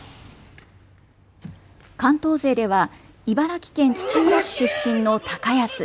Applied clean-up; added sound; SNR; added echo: none; none; none; none.